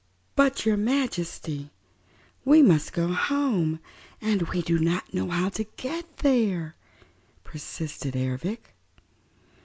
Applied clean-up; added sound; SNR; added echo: none; none; none; none.